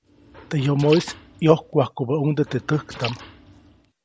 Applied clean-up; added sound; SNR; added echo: none; Liquid; 17 dB; none.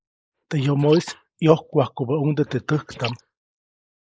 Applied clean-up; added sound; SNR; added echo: neural mask model Resemble Enhance denoiser.